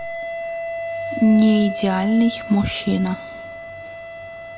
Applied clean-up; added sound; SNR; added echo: none; Wind instrument, woodwind instrument; 9 dB; none.